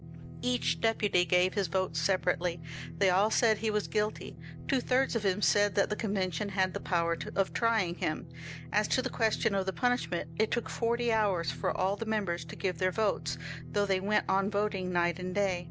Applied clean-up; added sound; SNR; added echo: none; Guitar; 13 dB; none.